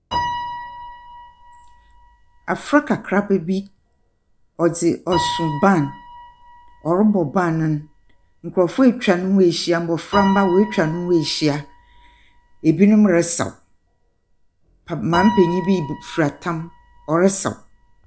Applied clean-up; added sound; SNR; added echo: none; Piano; 12 dB; none.